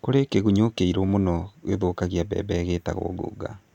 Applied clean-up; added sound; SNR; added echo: none; none; none; none.